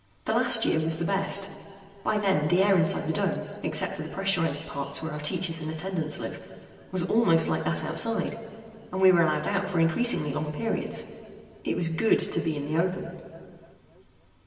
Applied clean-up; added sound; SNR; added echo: none; none; none; reverberation time 2.3 s.